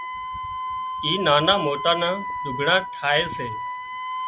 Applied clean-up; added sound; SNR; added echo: none; Wind instrument, woodwind instrument; 6 dB; none.